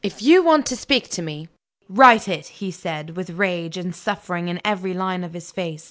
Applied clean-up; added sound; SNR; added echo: none; none; none; none.